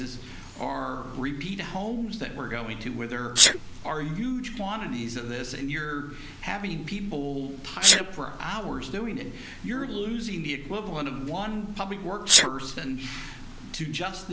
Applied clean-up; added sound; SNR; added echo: none; Sneeze; -2 dB; none.